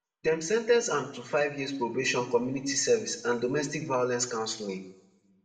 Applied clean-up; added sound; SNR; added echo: none; none; none; reverberation time 0.6 s.